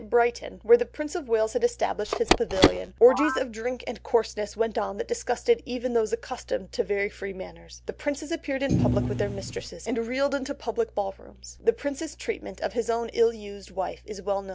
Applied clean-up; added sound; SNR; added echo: none; Telephone + Thump, thud; 0 dB; none.